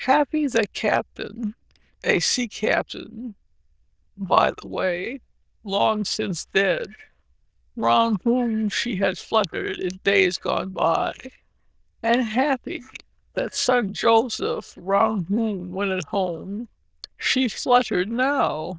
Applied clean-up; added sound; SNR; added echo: neural diffusion model UNIVERSE++.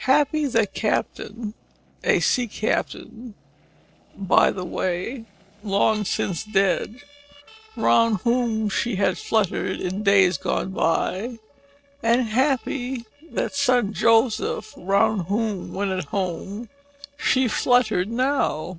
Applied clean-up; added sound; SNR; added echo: neural separator model SepFormer DNS4.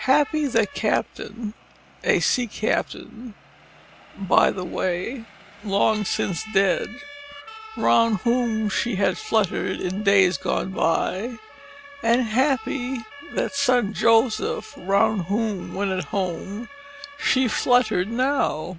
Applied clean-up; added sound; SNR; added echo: none; Siren; 19 dB; none.